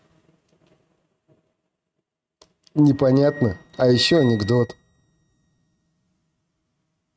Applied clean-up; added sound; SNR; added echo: neural mask model RNNoise.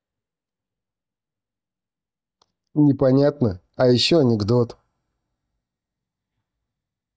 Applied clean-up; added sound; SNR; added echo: neural mask model DeepFilterNet 3.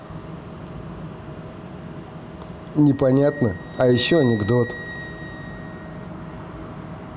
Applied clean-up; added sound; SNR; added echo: none; Wind instrument, woodwind instrument; 17 dB; none.